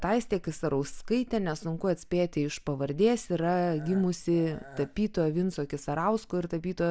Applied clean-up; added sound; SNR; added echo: none; Burping, eructation; 19 dB; none.